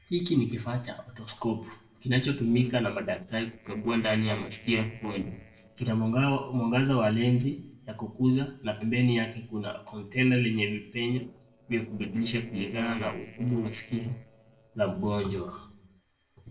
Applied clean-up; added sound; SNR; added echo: neural separator model SepFormer DNS4.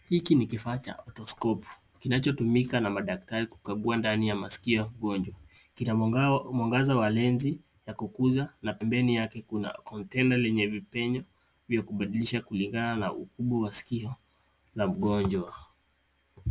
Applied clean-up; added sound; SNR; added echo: none; none; none; none.